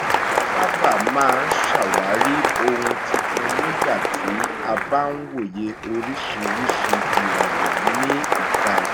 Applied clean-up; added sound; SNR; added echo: none; Applause; -4 dB; none.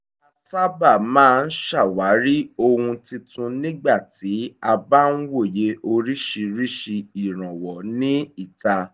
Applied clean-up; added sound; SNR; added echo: none; none; none; none.